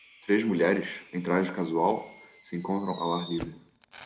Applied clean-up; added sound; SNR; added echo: none; Fireworks; 18 dB; none.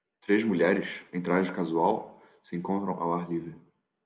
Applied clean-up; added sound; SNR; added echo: none; none; none; none.